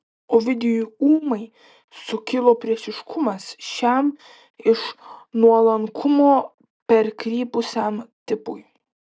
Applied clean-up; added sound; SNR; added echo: none; none; none; none.